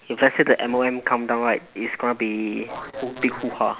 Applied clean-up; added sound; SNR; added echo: none; none; none; none.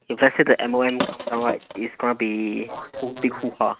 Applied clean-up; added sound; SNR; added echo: neural mask model RNNoise.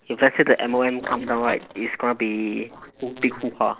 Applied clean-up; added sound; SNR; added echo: neural separator model SepFormer DNS4.